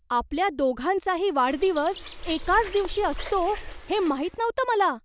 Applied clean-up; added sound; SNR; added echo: none; Bird; 11 dB; none.